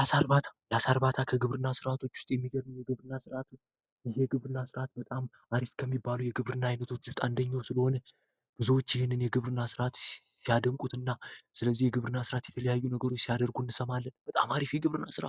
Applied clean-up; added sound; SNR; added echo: none; none; none; none.